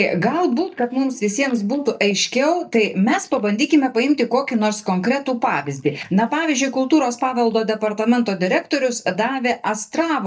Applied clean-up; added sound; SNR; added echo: neural mask model DeepFilterNet 3.